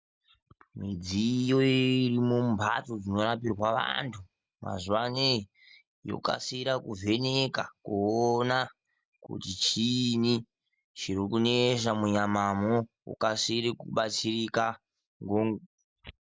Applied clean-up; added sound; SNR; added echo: none; none; none; none.